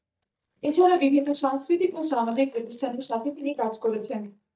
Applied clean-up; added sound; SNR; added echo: neural mask model DeepFilterNet 3.